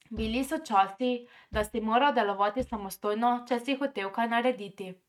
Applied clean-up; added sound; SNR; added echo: neural mask model RNNoise.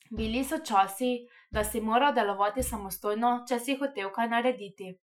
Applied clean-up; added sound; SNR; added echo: classical method Wiener filter.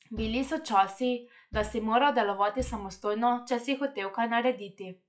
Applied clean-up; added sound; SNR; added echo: classical method log-MMSE.